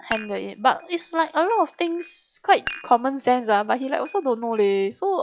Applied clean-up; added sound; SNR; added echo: classical method log-MMSE.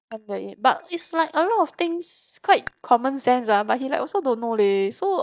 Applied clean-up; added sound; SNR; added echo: neural mask model DeepFilterNet 3.